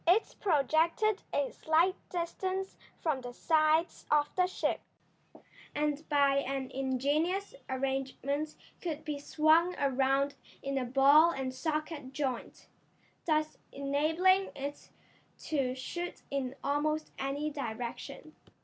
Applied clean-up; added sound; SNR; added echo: none; none; none; none.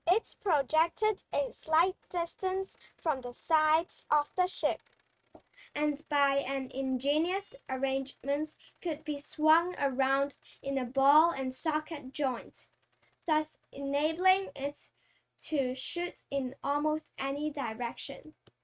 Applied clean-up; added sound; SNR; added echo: neural mask model RNNoise.